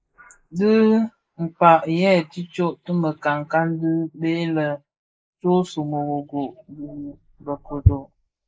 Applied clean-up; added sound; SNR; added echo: neural mask model Resemble Enhance denoiser.